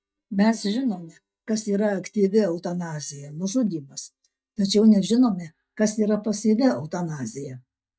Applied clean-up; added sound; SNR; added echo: neural mask model DeepFilterNet 3.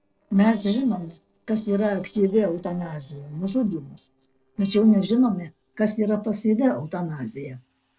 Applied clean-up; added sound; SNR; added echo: neural separator model SepFormer DNS4.